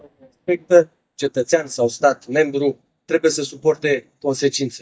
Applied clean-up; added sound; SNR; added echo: neural mask model DeepFilterNet 3.